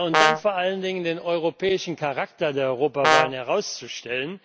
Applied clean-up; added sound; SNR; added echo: none; Brass instrument; -4 dB; none.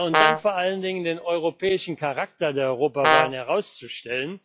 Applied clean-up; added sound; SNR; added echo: classical method log-MMSE.